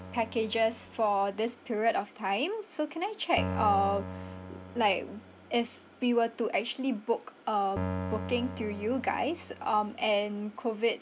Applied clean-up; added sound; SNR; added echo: none; Keyboard (musical); 11 dB; none.